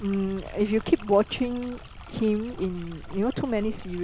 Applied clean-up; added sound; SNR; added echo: none; Stream; 13 dB; none.